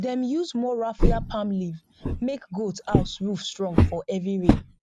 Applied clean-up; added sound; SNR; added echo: none; Walk, footsteps; -3 dB; none.